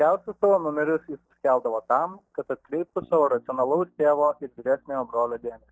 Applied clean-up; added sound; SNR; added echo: neural mask model DeepFilterNet 3.